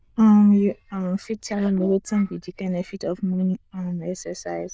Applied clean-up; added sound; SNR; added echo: neural diffusion model UNIVERSE++.